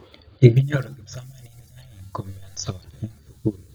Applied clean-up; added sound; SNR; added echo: neural mask model DeepFilterNet 3.